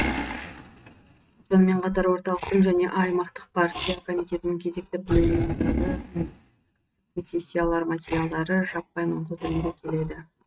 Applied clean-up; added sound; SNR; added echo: neural mask model RNNoise.